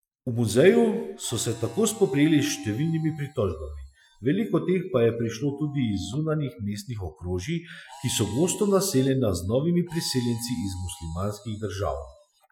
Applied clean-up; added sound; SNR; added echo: classical method Wiener filter.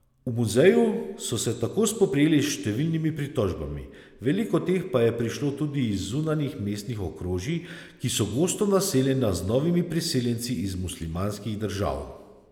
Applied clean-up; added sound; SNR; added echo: none; none; none; none.